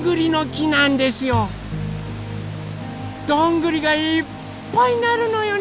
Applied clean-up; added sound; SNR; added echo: none; none; none; none.